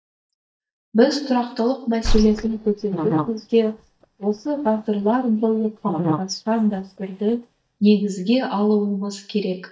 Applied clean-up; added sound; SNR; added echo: neural mask model DeepFilterNet 3.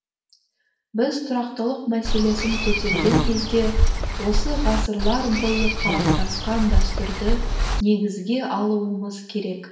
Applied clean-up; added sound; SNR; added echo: none; Walk, footsteps / Insect; -4 dB; reverberation time 0.8 s.